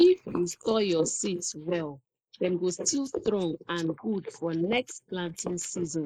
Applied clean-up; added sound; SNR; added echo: neural mask model Resemble Enhance denoiser.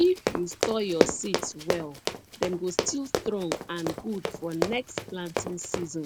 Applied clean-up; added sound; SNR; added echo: none; Run; 1 dB; none.